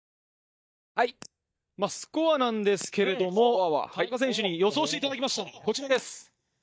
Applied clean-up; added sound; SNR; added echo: neural mask model DeepFilterNet 3.